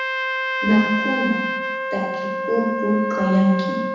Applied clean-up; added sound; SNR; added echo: none; Trumpet; 2 dB; reverberation time 1.1 s.